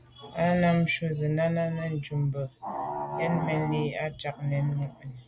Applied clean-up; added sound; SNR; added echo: none; none; none; none.